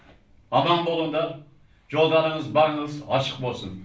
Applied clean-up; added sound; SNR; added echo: none; none; none; none.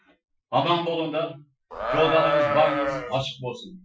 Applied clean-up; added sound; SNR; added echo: classical method Wiener filter.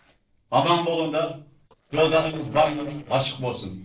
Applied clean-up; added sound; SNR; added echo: neural separator model SepFormer DNS4.